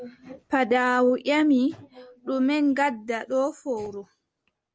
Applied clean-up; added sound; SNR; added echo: none; none; none; none.